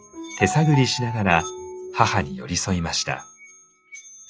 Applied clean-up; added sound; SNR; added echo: classical method log-MMSE.